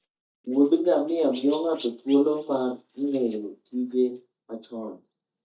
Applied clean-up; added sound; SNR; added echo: neural mask model DeepFilterNet 3.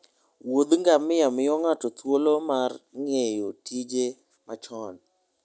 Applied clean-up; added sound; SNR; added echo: none; none; none; none.